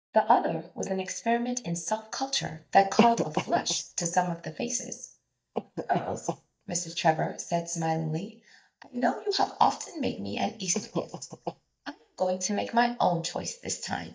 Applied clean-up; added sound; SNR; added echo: neural mask model DeepFilterNet 3.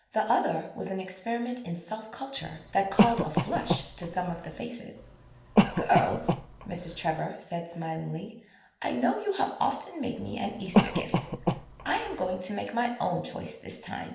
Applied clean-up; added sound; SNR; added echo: none; Cough; -2 dB; reverberation time 0.7 s.